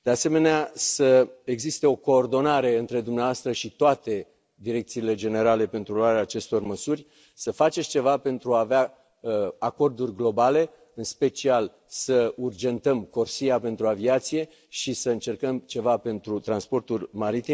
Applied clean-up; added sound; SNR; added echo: none; none; none; none.